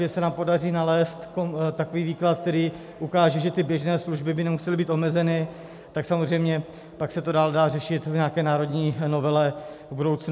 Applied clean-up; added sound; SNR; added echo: none; none; none; none.